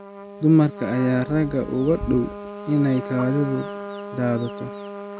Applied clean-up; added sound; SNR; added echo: none; Trumpet; 12 dB; none.